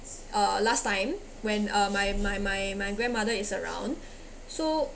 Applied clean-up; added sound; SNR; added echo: none; none; none; none.